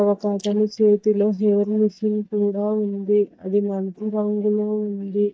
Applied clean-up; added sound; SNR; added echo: neural mask model DeepFilterNet 3.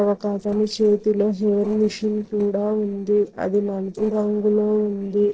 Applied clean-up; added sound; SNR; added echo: neural separator model SepFormer DNS4.